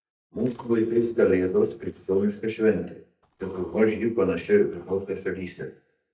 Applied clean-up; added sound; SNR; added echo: neural mask model DeepFilterNet 3.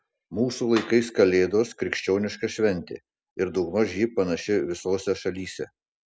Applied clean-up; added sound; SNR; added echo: none; none; none; none.